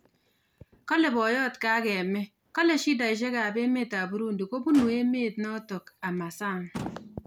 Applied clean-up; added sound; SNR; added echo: none; Motor vehicle (road); 19 dB; none.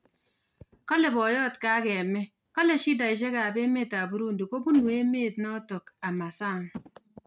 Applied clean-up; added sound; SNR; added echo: neural mask model RNNoise.